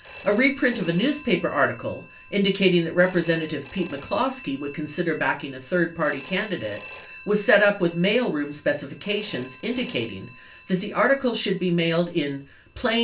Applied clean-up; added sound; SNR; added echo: none; Telephone; 11 dB; reverberation time 0.2 s.